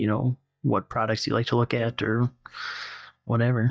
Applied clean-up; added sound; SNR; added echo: neural mask model DeepFilterNet 3.